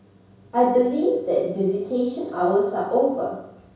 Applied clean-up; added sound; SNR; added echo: none; none; none; reverberation time 0.7 s.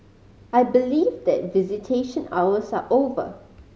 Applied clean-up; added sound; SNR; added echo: none; none; none; none.